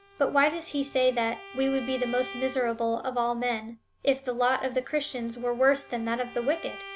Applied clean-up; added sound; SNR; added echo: none; Bowed string instrument; 18 dB; none.